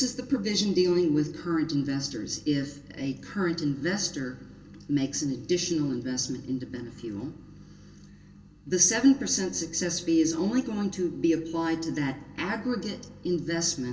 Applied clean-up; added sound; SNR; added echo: none; none; none; reverberation time 0.2 s.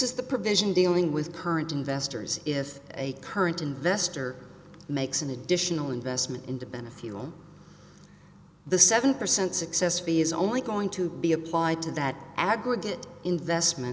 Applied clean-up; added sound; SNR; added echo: none; none; none; none.